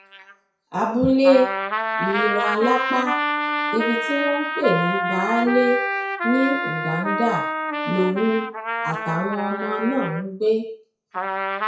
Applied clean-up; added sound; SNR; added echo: classical method WPE with log-MMSE.